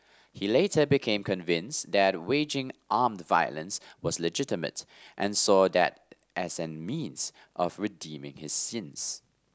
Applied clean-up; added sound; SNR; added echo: none; none; none; none.